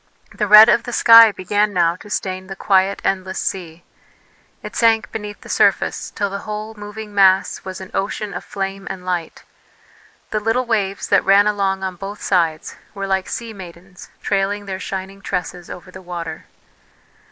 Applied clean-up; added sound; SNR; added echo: neural mask model Resemble Enhance denoiser.